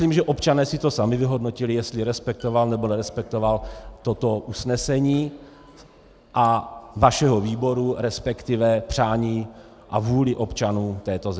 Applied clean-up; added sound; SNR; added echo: none; none; none; none.